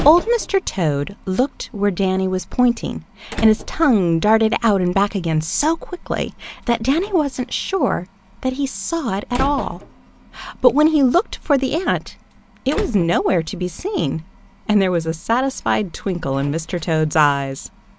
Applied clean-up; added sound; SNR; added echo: none; Slam; 16 dB; none.